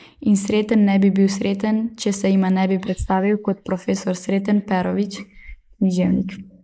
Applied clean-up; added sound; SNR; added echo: neural mask model Resemble Enhance denoiser.